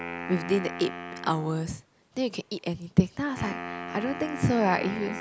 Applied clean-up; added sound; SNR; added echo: none; Wind instrument, woodwind instrument; 10 dB; none.